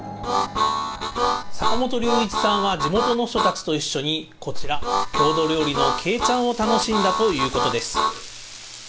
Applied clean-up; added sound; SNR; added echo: none; Harmonica; 0 dB; none.